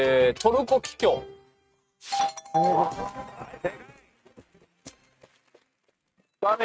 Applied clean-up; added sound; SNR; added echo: neural mask model RNNoise.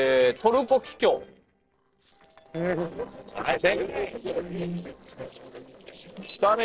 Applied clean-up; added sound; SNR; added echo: neural separator model SepFormer DNS4.